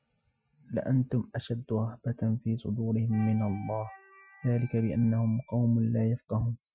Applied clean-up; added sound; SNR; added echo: classical method Wiener filter.